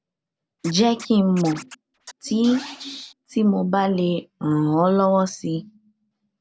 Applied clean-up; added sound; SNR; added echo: none; Scratching (performance technique); 18 dB; none.